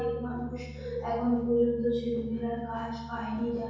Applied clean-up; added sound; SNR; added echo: none; Bass guitar; 12 dB; reverberation time 1.3 s.